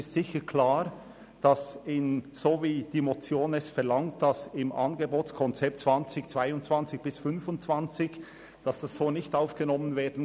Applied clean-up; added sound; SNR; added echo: none; none; none; none.